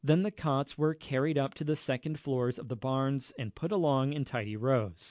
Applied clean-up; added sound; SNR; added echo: none; none; none; none.